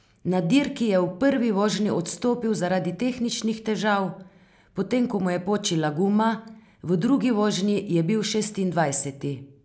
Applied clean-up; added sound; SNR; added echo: none; none; none; none.